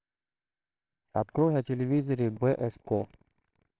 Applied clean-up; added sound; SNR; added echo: neural separator model SepFormer WHAMR!.